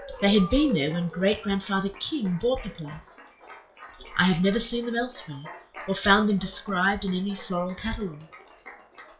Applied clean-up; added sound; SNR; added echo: classical method WPE with log-MMSE.